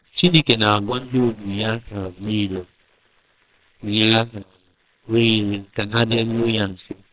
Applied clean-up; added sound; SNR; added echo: neural separator model SepFormer WHAMR!.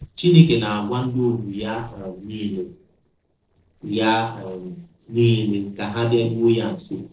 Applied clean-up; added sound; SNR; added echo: neural separator model SepFormer DNS4.